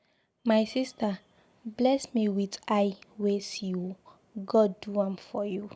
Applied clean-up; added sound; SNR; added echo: none; none; none; none.